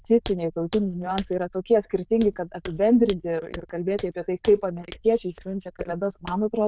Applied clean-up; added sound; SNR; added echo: neural diffusion model UNIVERSE++.